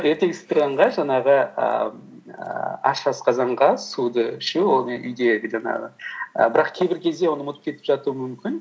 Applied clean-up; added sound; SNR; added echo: none; none; none; none.